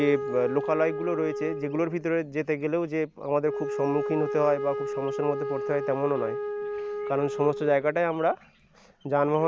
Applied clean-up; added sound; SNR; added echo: none; Wind instrument, woodwind instrument; 6 dB; none.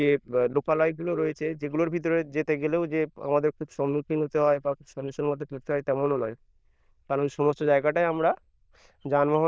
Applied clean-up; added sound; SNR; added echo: neural diffusion model UNIVERSE++.